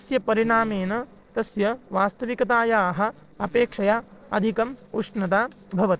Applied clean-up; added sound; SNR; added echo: neural separator model SepFormer DNS4.